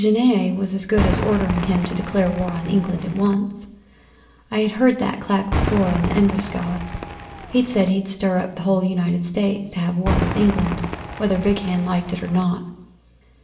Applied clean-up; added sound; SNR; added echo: none; Cheering / Fireworks; 8 dB; reverberation time 0.8 s.